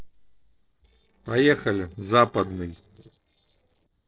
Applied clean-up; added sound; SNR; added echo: neural separator model SepFormer DNS4.